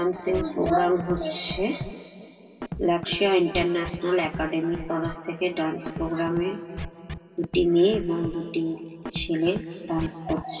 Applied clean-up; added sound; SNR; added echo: none; Scratching (performance technique); 12 dB; reverberation time 3.0 s.